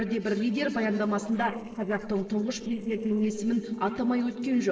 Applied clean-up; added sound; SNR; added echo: neural separator model SepFormer DNS4.